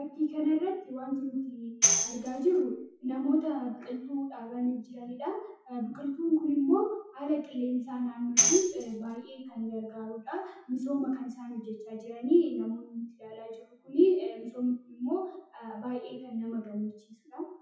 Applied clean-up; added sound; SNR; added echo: classical method WPE with log-MMSE.